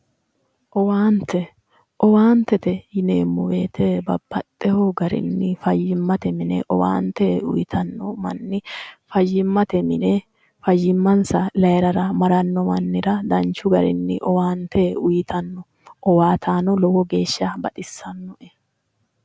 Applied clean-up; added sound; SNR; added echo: none; none; none; none.